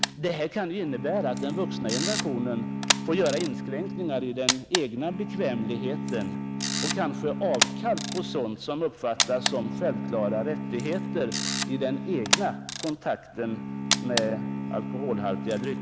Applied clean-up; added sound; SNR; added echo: none; Camera + Bowed string instrument; 1 dB; none.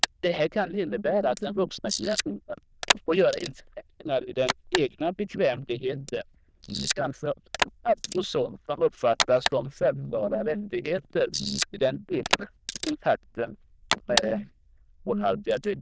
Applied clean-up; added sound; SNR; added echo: neural diffusion model UNIVERSE++.